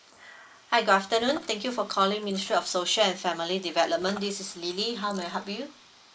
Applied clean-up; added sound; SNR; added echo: neural mask model Resemble Enhance denoiser.